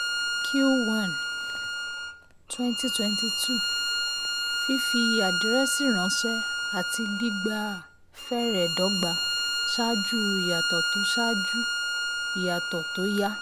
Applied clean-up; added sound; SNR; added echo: none; Bowed string instrument; -1 dB; none.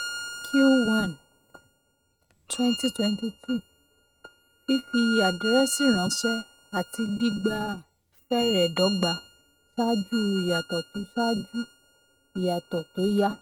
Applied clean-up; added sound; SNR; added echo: neural mask model RNNoise.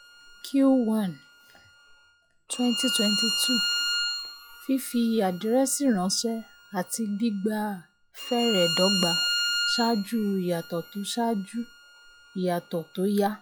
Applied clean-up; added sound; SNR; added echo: classical method log-MMSE.